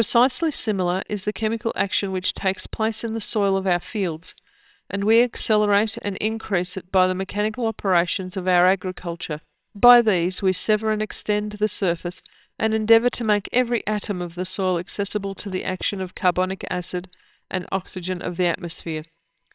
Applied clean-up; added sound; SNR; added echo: neural separator model SepFormer WHAMR!.